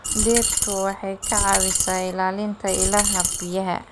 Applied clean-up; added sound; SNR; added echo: none; Coin (dropping); -4 dB; none.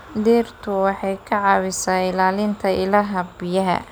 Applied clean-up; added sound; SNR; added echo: none; none; none; none.